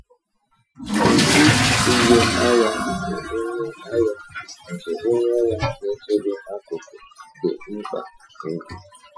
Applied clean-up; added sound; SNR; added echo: classical method Wiener filter.